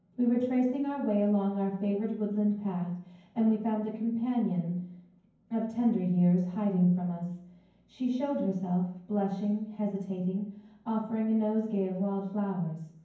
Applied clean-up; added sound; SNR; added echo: none; none; none; reverberation time 0.9 s.